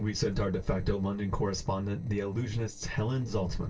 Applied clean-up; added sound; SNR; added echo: neural separator model SepFormer DNS4.